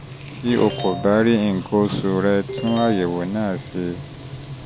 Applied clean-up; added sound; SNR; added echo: none; Frying (food) + Ringtone; 10 dB; none.